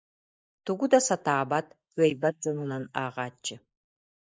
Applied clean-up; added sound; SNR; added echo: neural mask model Resemble Enhance denoiser.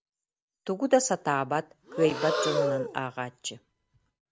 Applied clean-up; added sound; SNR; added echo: none; Breathing; 5 dB; none.